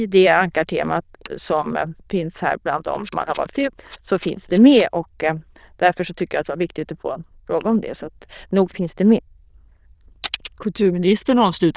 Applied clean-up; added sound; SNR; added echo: neural diffusion model UNIVERSE++.